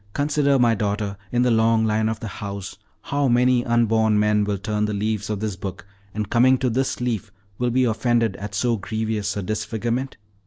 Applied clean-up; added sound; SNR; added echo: none; none; none; none.